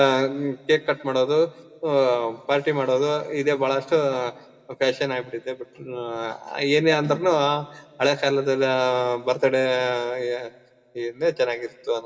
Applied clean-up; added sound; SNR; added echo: none; none; none; reverberation time 1.2 s.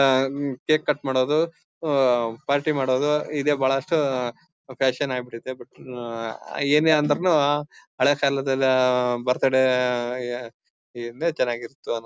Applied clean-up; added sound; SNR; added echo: none; none; none; none.